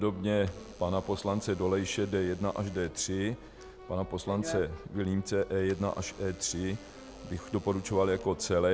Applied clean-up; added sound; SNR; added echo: none; Alarm / Door + Wind instrument, woodwind instrument; 16 dB; none.